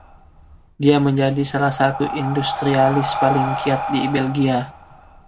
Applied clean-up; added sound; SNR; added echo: none; Breathing; 8 dB; none.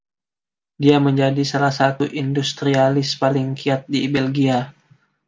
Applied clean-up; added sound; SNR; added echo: none; none; none; none.